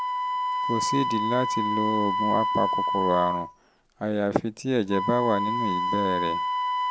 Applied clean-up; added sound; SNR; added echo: none; Wind instrument, woodwind instrument; -1 dB; none.